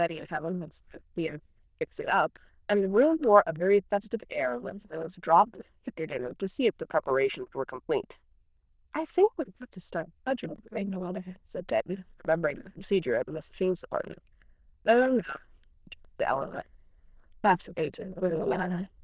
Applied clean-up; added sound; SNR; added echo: neural diffusion model UNIVERSE++.